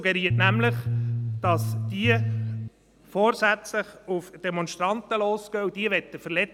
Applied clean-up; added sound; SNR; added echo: none; Bass guitar; -1 dB; none.